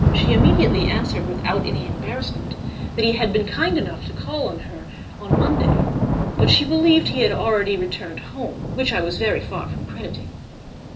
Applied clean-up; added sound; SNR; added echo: none; Thunder / Rain; -1 dB; reverberation time 0.3 s.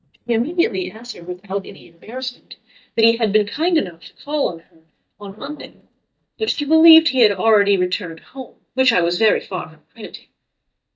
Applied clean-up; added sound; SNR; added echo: neural mask model DeepFilterNet 3.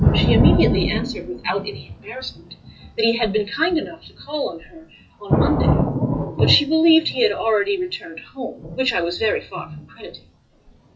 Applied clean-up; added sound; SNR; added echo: classical method WPE with log-MMSE.